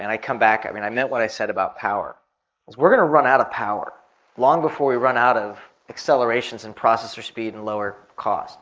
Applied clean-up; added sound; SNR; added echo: neural mask model Resemble Enhance denoiser.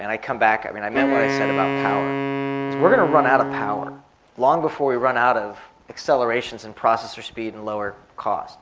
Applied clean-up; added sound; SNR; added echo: none; Wind instrument, woodwind instrument; 3 dB; none.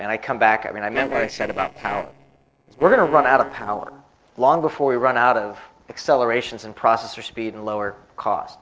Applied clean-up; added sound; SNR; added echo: neural separator model SepFormer DNS4.